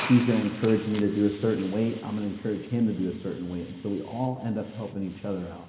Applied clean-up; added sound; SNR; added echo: none; Hiss; 16 dB; reverberation time 1.7 s.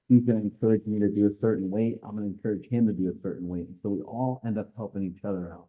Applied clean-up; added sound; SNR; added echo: neural mask model DeepFilterNet 3.